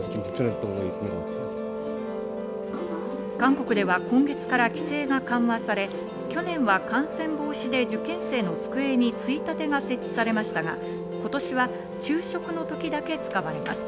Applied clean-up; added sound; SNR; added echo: none; Musical instrument; 5 dB; none.